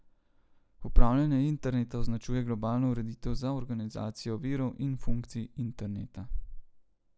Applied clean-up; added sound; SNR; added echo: none; none; none; none.